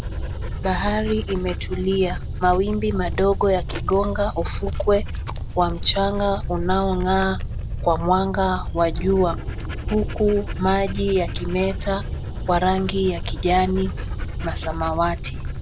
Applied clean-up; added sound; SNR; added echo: none; Dog; 4 dB; none.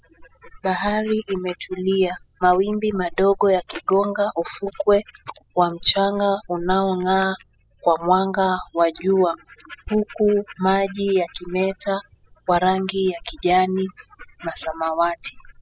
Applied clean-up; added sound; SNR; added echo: classical method spectral subtraction.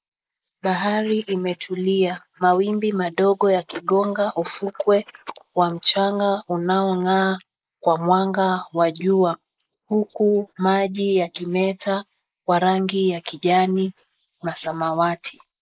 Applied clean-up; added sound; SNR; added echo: neural mask model Resemble Enhance denoiser.